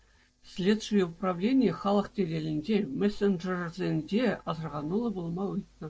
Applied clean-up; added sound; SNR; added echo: neural separator model SepFormer DNS4.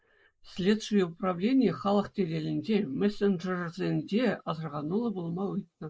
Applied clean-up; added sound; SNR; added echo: neural mask model Resemble Enhance denoiser.